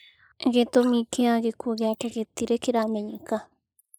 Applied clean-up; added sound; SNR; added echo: neural mask model Resemble Enhance denoiser.